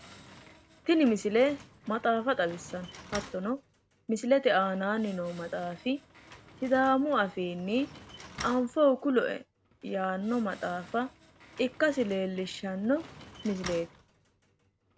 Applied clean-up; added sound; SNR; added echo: none; Slam; 19 dB; none.